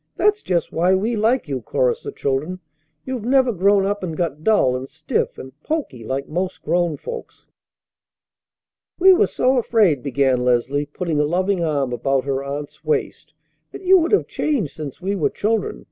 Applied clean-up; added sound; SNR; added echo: none; none; none; none.